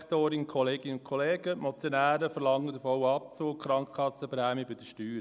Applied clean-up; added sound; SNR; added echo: none; none; none; none.